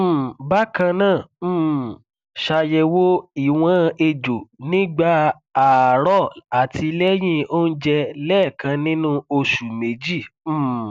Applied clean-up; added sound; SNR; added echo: none; none; none; none.